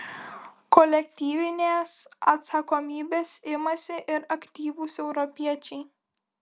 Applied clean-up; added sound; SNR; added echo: none; none; none; none.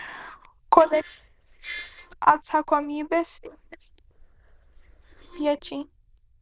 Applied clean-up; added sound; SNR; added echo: neural diffusion model UNIVERSE++.